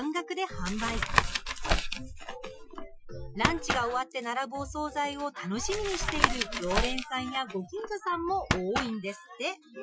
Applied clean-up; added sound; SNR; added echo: classical method Wiener filter.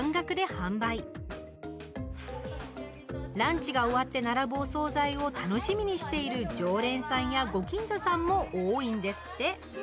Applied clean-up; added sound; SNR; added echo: none; none; none; none.